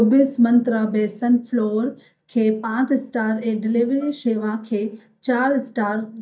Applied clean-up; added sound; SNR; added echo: neural mask model DeepFilterNet 3.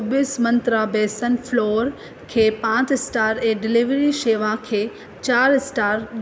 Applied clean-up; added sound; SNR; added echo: none; none; none; none.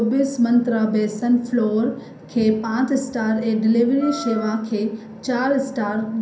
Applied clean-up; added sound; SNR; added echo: none; Wind instrument, woodwind instrument; 15 dB; reverberation time 0.6 s.